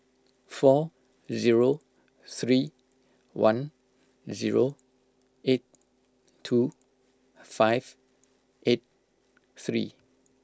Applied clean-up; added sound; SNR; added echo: none; none; none; none.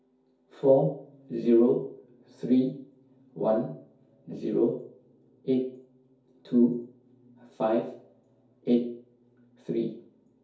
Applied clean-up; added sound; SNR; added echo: none; none; none; reverberation time 0.6 s.